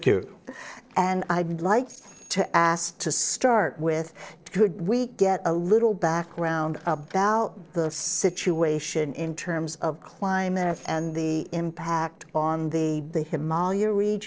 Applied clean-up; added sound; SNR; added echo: neural separator model SepFormer DNS4.